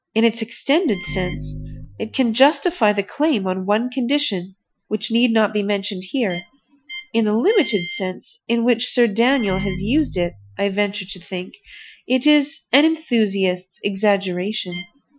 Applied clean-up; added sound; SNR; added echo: classical method Wiener filter.